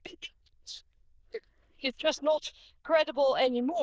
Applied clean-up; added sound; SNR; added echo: neural diffusion model UNIVERSE++.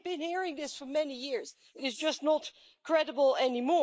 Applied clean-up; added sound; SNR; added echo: neural mask model Resemble Enhance denoiser.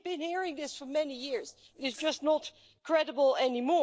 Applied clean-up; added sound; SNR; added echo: neural separator model SepFormer DNS4.